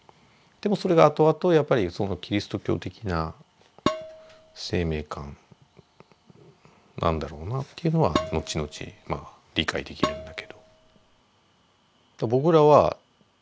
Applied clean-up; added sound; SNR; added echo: none; Dishes, pots, and pans; 7 dB; none.